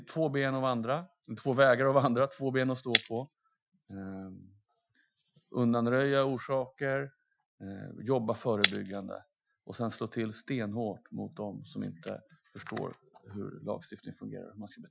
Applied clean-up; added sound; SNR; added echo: classical method Wiener filter.